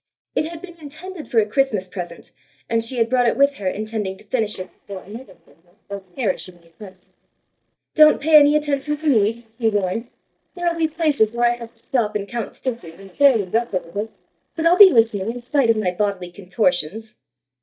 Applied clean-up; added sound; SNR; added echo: neural mask model DeepFilterNet 3.